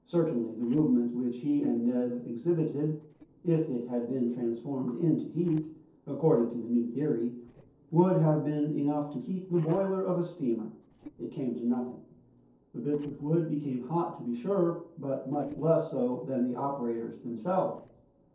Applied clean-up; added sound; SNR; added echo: neural separator model SepFormer DNS4.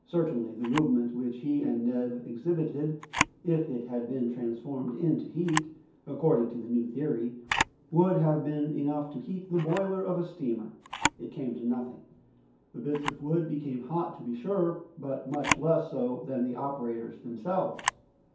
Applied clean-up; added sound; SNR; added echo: none; Camera; 9 dB; reverberation time 0.6 s.